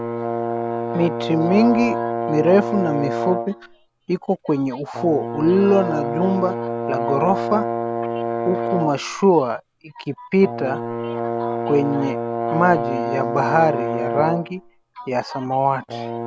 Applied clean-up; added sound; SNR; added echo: none; Brass instrument; 4 dB; none.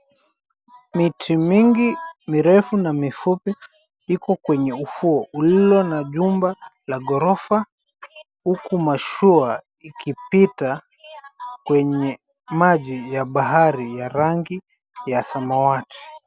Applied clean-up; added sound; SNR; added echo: none; none; none; none.